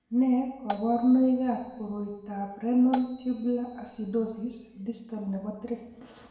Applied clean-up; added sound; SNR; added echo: none; Marimba, xylophone; 15 dB; reverberation time 0.9 s.